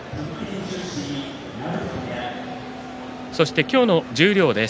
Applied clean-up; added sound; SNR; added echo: none; Wind instrument, woodwind instrument; 16 dB; none.